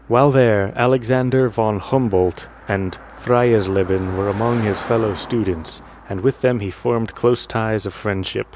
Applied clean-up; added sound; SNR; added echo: none; Car passing by; 18 dB; none.